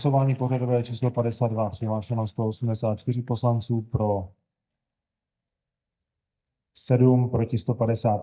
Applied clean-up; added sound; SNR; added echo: neural mask model DeepFilterNet 3.